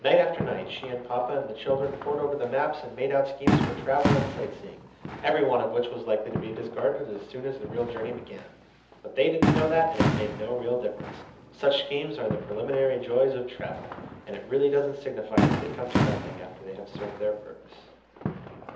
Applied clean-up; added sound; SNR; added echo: none; Fireworks; 3 dB; reverberation time 0.7 s.